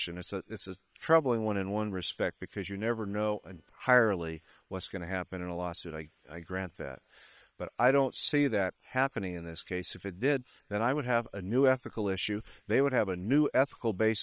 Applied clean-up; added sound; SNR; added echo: neural separator model SepFormer WHAM!.